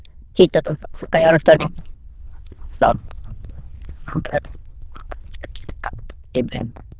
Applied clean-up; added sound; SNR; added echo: neural diffusion model UNIVERSE++.